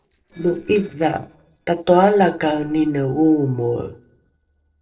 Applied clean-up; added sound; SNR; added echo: neural separator model SepFormer DNS4.